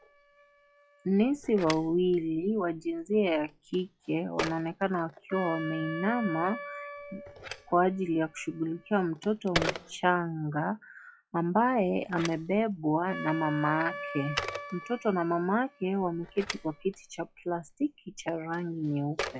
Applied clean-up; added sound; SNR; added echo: classical method log-MMSE.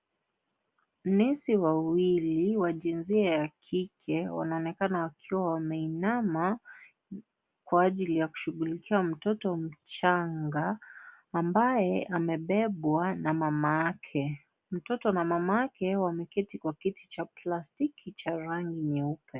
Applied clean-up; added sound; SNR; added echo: none; none; none; none.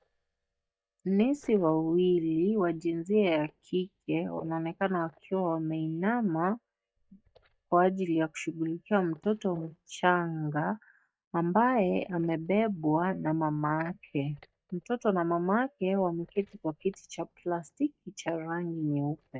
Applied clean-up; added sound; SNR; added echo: neural mask model DeepFilterNet 3.